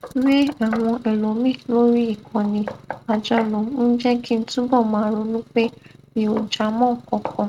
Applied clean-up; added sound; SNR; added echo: neural mask model RNNoise.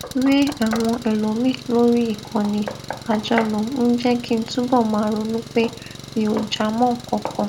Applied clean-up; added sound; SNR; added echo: none; Knock + Engine; 13 dB; none.